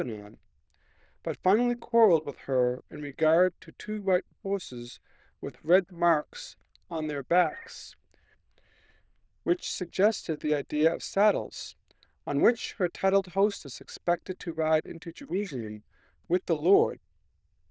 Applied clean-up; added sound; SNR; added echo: neural diffusion model UNIVERSE++.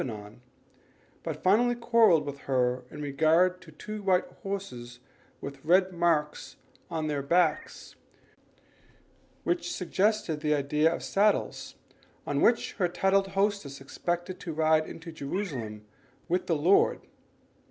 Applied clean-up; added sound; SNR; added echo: none; Meow; 18 dB; none.